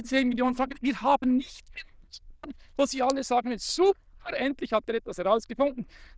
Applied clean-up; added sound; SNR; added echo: neural diffusion model UNIVERSE++.